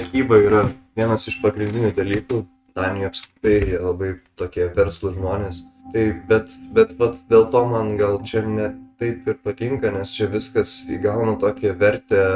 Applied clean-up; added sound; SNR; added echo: neural mask model RNNoise.